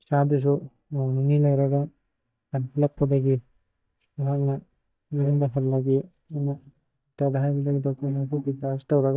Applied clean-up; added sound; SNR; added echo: neural mask model DeepFilterNet 3.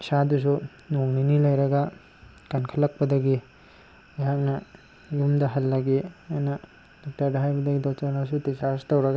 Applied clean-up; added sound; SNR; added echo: none; none; none; none.